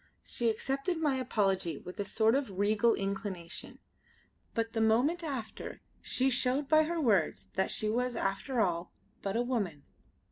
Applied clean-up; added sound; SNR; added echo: none; none; none; none.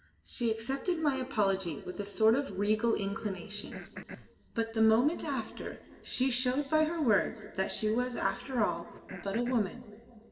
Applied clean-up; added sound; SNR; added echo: none; Cough; 17 dB; reverberation time 1.7 s.